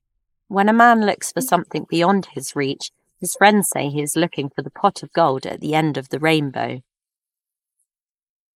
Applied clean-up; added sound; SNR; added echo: neural mask model Resemble Enhance denoiser.